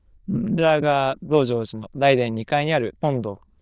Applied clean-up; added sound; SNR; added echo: neural diffusion model UNIVERSE++.